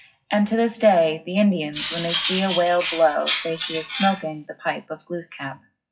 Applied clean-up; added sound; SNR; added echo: classical method WPE with log-MMSE.